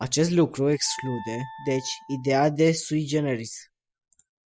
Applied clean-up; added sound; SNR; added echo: classical method spectral subtraction.